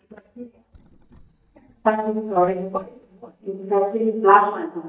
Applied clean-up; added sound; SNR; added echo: neural mask model DeepFilterNet 3.